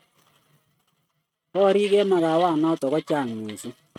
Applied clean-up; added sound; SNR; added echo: neural mask model RNNoise.